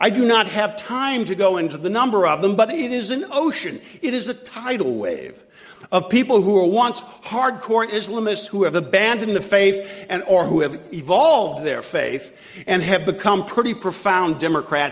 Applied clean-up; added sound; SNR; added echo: none; none; none; none.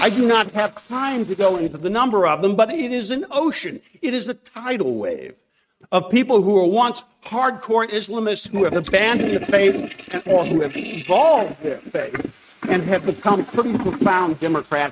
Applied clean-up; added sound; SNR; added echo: neural mask model RNNoise.